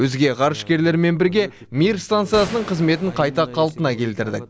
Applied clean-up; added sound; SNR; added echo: none; Gunshot, gunfire; 16 dB; none.